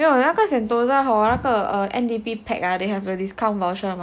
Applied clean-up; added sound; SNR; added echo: none; none; none; none.